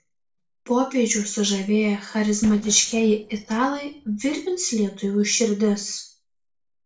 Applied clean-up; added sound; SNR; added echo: neural separator model SepFormer DNS4.